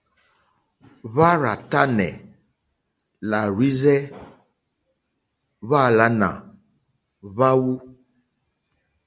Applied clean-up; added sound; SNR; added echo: none; none; none; none.